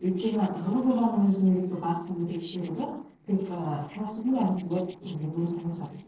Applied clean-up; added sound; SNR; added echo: neural separator model SepFormer DNS4.